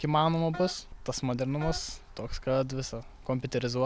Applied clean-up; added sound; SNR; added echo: none; Wind instrument, woodwind instrument; 16 dB; none.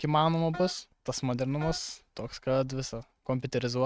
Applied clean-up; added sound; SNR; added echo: neural mask model RNNoise.